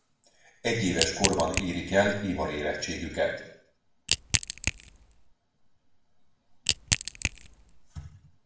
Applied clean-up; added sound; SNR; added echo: none; Crack / Crushing; -1 dB; reverberation time 0.7 s.